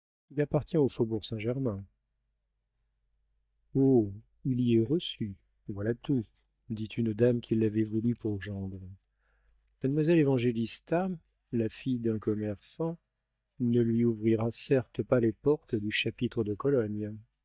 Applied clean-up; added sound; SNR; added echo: neural mask model DeepFilterNet 3.